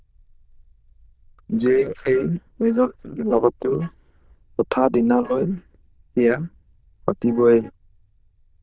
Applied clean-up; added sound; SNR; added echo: neural diffusion model UNIVERSE++.